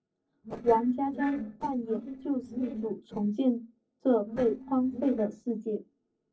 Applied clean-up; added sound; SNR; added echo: neural separator model SepFormer DNS4.